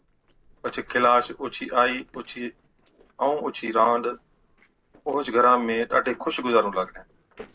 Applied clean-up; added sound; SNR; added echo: neural separator model SepFormer DNS4.